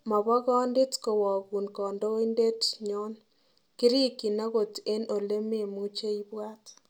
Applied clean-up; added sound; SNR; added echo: none; none; none; none.